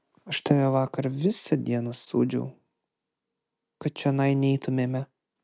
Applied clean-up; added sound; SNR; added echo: none; none; none; none.